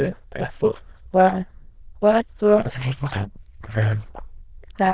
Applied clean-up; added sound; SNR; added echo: neural diffusion model UNIVERSE++.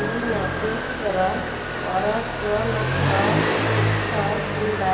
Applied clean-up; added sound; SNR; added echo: none; Motorcycle; -3 dB; none.